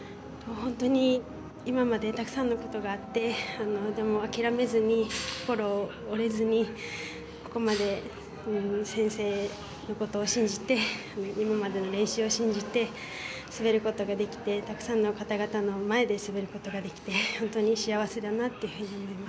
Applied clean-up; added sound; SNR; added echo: none; none; none; none.